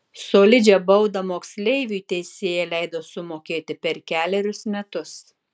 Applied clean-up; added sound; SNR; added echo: none; none; none; none.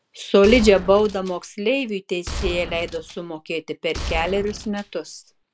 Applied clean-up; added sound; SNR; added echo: none; Gunshot, gunfire; 11 dB; none.